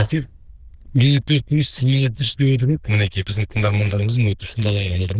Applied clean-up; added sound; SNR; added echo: neural diffusion model UNIVERSE++.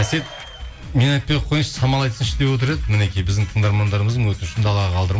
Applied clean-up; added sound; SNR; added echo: none; none; none; none.